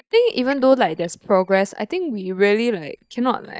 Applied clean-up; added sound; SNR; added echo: neural mask model DeepFilterNet 3.